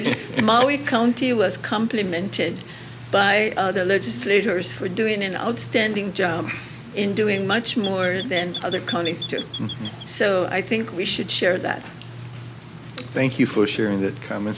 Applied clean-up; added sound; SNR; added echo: none; Chirp, tweet; 11 dB; none.